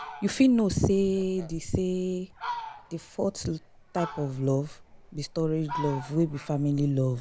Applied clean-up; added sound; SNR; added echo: none; Fowl; 14 dB; none.